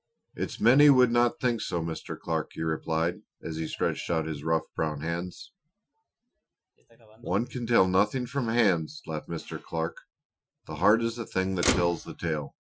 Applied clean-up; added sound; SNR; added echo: classical method Wiener filter.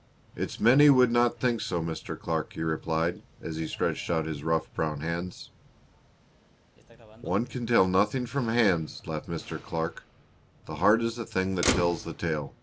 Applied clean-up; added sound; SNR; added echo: none; Motor vehicle (road); 14 dB; none.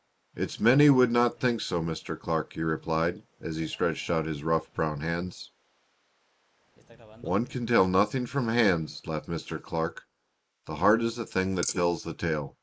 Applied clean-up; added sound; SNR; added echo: neural mask model Resemble Enhance denoiser.